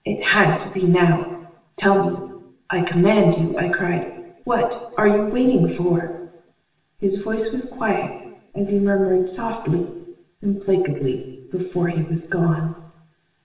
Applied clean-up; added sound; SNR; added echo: none; none; none; reverberation time 0.8 s.